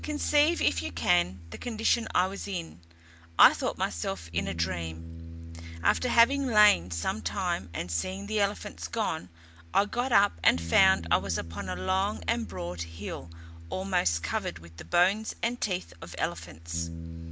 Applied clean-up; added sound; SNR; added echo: none; Bass guitar; 11 dB; none.